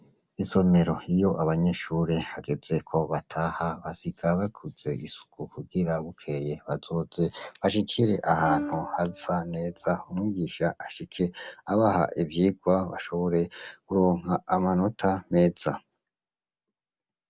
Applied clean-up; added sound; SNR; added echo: none; Plucked string instrument; 10 dB; none.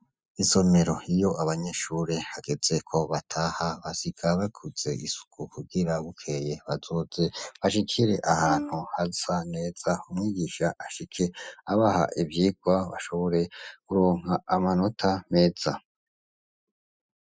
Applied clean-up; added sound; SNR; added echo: classical method spectral subtraction.